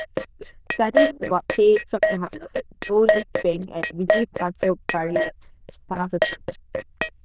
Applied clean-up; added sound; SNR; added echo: neural diffusion model UNIVERSE++.